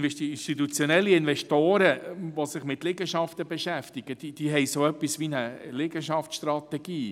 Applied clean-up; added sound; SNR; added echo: none; none; none; none.